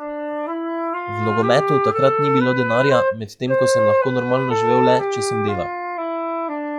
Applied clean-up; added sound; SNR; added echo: classical method log-MMSE.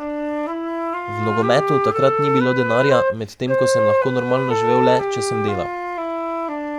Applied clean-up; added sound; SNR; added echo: none; Wind instrument, woodwind instrument; -1 dB; none.